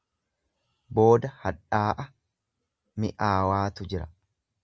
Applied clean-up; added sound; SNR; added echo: none; none; none; none.